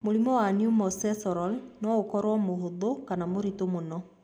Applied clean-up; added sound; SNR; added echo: none; none; none; none.